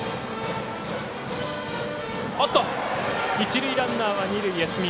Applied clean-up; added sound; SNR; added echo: none; none; none; none.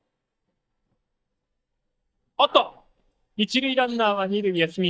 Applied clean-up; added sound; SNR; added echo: neural mask model DeepFilterNet 3.